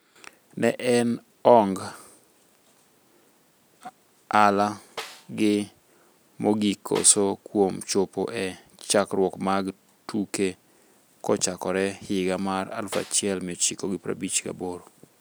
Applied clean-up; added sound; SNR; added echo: none; Snare drum; 18 dB; none.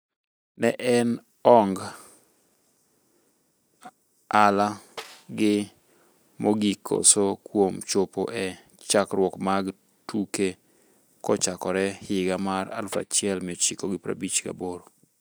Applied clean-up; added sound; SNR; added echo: neural mask model DeepFilterNet 3.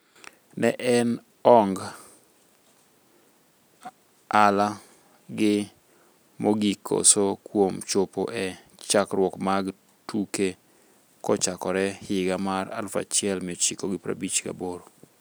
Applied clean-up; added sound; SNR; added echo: none; none; none; none.